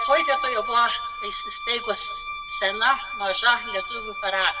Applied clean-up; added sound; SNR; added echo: none; Wind instrument, woodwind instrument; 6 dB; reverberation time 0.8 s.